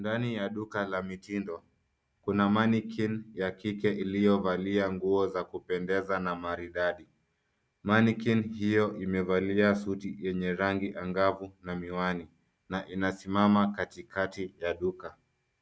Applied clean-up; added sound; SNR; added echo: none; none; none; none.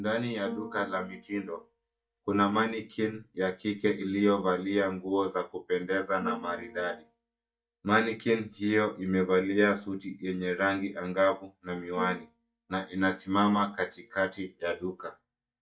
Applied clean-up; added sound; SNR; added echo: neural mask model DeepFilterNet 3.